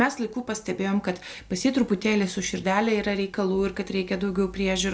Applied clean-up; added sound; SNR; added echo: none; none; none; none.